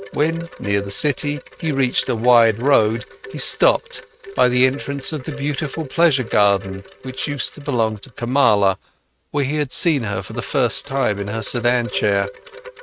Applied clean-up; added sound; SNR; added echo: neural mask model RNNoise.